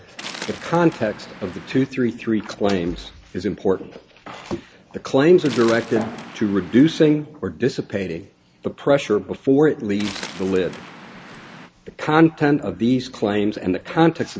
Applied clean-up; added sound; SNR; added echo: none; Waves, surf; 18 dB; none.